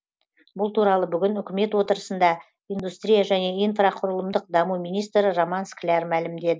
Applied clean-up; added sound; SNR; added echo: none; none; none; none.